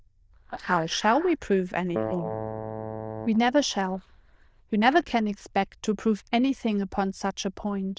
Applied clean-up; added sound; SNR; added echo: neural diffusion model UNIVERSE++.